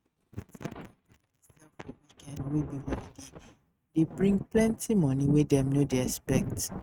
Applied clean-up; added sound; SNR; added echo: neural mask model RNNoise.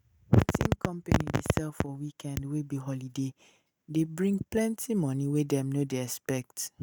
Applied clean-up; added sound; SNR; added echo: none; none; none; none.